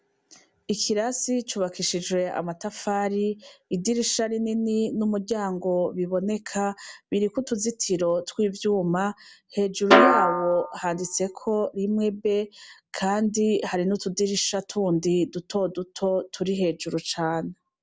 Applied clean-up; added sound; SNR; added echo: none; Snare drum; -3 dB; none.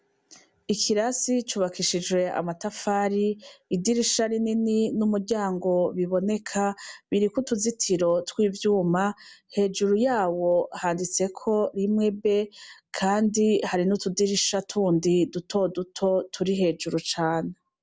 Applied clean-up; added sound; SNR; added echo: none; none; none; none.